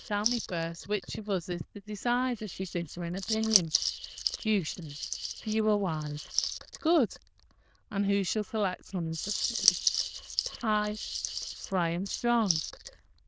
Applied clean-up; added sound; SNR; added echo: neural diffusion model UNIVERSE++.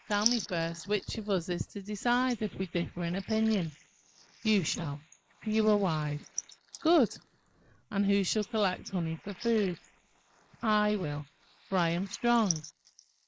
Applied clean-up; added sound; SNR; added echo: neural mask model Resemble Enhance denoiser.